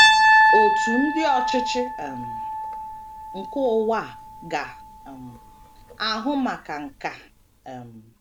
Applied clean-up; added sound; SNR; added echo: none; Piano; -4 dB; none.